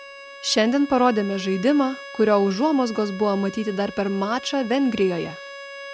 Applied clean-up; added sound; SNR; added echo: none; Bowed string instrument; 16 dB; none.